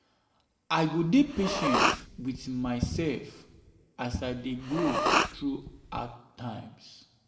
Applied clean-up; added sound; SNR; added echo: none; Respiratory sounds; 0 dB; reverberation time 0.8 s.